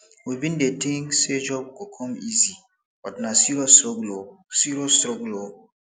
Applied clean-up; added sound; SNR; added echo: none; none; none; none.